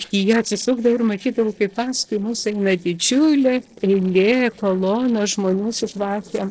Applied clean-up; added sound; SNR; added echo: neural separator model SepFormer DNS4.